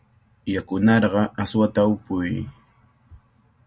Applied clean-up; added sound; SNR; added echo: none; none; none; none.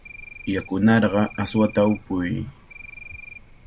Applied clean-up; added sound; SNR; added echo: none; Cricket; 19 dB; none.